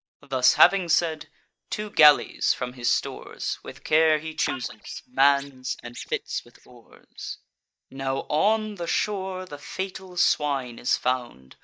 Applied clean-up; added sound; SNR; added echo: neural mask model DeepFilterNet 3.